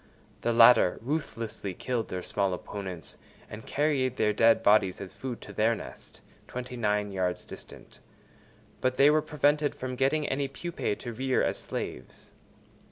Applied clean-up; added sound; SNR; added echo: none; none; none; none.